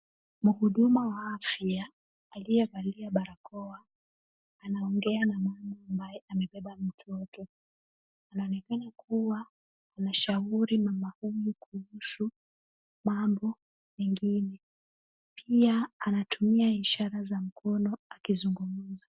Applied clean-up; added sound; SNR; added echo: none; none; none; none.